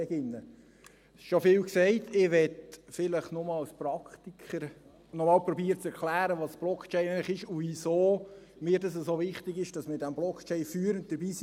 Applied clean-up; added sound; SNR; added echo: none; none; none; none.